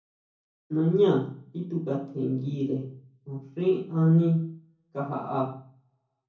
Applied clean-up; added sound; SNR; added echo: none; none; none; reverberation time 0.6 s.